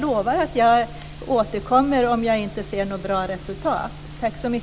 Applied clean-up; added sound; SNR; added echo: none; none; none; none.